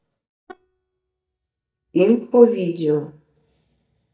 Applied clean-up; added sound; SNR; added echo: neural mask model DeepFilterNet 3.